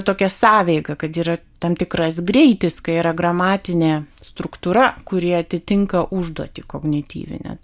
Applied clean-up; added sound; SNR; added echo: none; none; none; none.